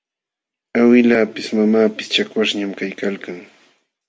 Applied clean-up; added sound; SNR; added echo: none; none; none; none.